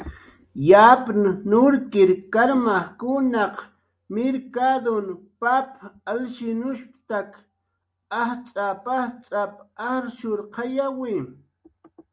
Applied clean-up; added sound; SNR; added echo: none; none; none; none.